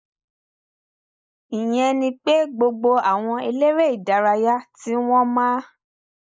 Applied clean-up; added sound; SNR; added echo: neural mask model Resemble Enhance denoiser.